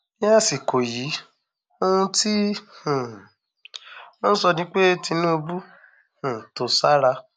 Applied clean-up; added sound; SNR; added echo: none; none; none; none.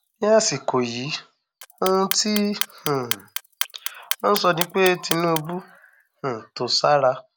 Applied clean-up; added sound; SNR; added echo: none; Clock; 10 dB; none.